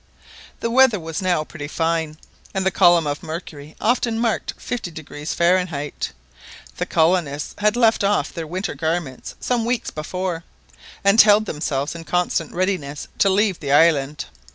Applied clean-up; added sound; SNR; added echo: none; none; none; none.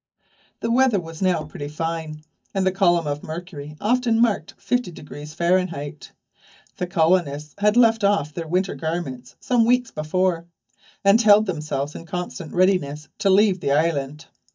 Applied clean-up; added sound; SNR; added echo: neural mask model DeepFilterNet 3.